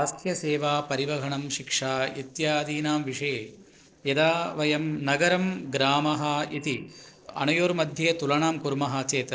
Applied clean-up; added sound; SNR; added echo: neural separator model SepFormer DNS4.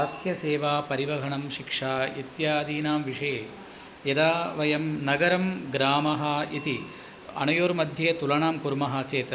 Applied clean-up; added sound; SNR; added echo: none; Bicycle bell; 18 dB; none.